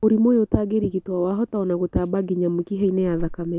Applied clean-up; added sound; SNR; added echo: none; Alarm / Insect; 17 dB; none.